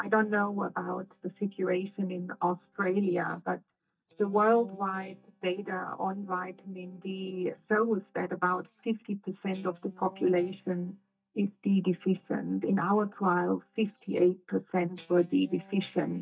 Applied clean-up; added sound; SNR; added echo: neural mask model DeepFilterNet 3.